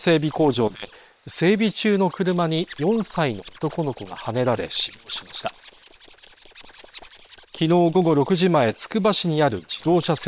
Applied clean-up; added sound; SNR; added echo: neural separator model SepFormer WHAM!.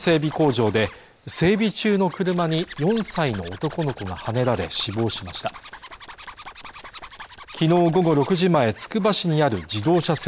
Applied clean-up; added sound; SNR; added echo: none; Zipper (clothing); 19 dB; none.